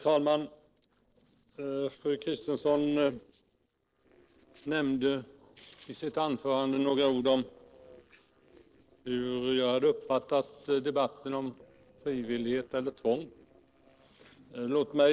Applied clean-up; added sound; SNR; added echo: neural separator model SepFormer DNS4.